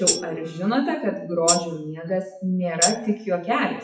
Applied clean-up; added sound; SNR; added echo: classical method WPE with log-MMSE.